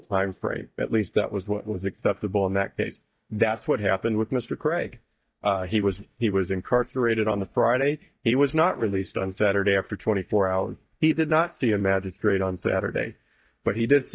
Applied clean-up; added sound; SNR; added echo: neural mask model DeepFilterNet 3.